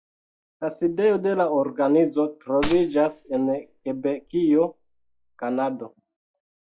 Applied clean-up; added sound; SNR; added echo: classical method log-MMSE.